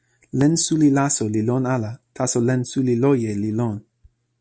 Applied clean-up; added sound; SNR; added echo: none; none; none; none.